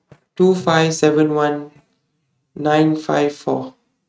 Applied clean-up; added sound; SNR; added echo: neural mask model RNNoise.